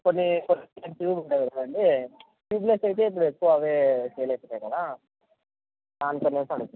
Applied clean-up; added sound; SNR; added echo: none; none; none; none.